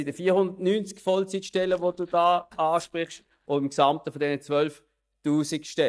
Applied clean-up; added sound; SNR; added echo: neural mask model DeepFilterNet 3.